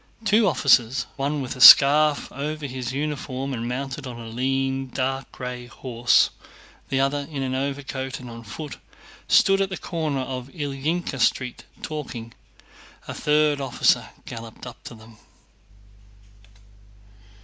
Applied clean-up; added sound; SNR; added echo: none; none; none; none.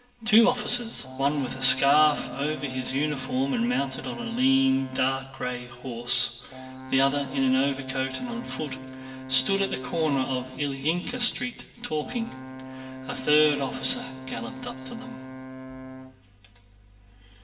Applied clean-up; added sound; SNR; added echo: none; Brass instrument; 13 dB; reverberation time 1.5 s.